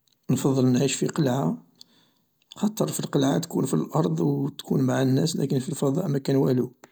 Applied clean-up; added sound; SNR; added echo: none; none; none; none.